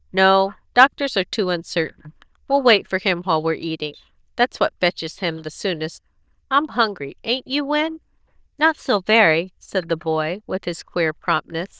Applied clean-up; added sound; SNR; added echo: neural diffusion model UNIVERSE++.